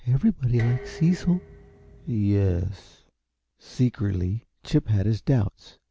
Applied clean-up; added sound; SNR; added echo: none; Dishes, pots, and pans; 19 dB; none.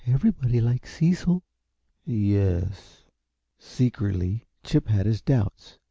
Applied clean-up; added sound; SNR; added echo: none; none; none; none.